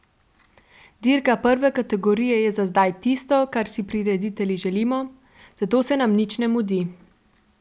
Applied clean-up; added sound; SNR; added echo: none; none; none; none.